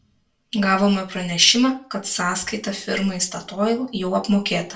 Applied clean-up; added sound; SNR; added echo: none; none; none; reverberation time 0.3 s.